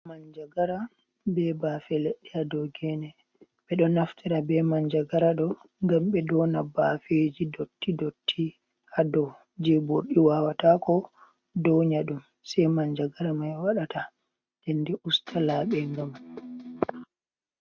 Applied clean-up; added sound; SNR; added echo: neural mask model RNNoise.